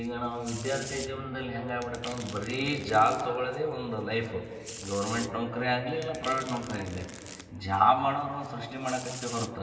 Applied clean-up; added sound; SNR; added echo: none; Domestic sounds, home sounds; 15 dB; reverberation time 2.4 s.